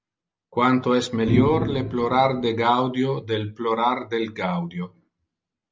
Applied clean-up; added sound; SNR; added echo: none; Organ; 2 dB; none.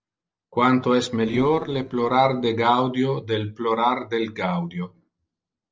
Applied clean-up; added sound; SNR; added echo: neural separator model SepFormer DNS4.